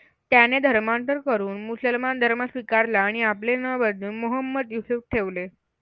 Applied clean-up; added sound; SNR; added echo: none; none; none; none.